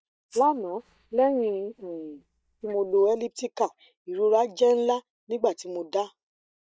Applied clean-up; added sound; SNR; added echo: neural mask model DeepFilterNet 3.